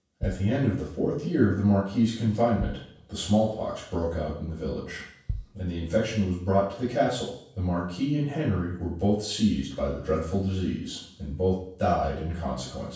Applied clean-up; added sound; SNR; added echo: none; Bass drum; 14 dB; reverberation time 0.7 s.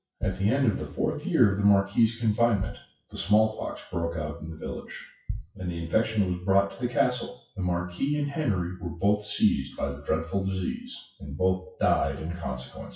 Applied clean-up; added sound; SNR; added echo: classical method WPE with log-MMSE.